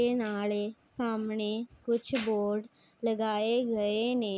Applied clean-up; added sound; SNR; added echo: none; none; none; none.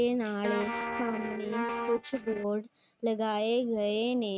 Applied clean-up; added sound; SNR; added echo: neural mask model RNNoise.